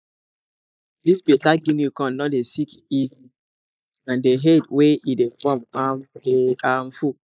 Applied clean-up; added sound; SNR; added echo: neural mask model Resemble Enhance denoiser.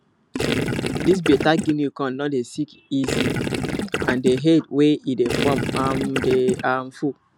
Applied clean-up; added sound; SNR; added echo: none; Gurgling; 2 dB; none.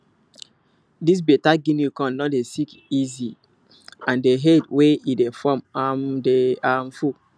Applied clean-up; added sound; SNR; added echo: none; none; none; none.